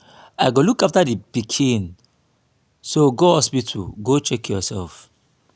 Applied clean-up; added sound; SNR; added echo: none; none; none; none.